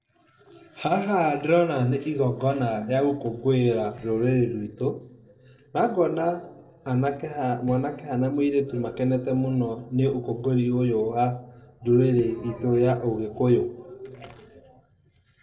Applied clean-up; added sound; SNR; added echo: neural separator model SepFormer DNS4.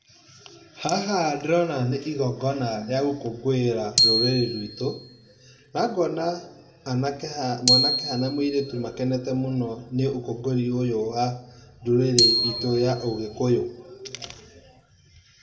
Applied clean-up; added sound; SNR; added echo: none; Glockenspiel; 2 dB; reverberation time 0.8 s.